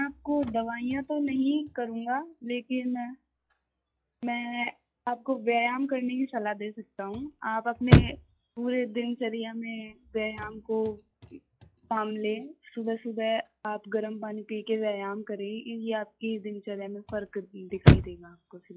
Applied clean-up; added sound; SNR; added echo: classical method log-MMSE.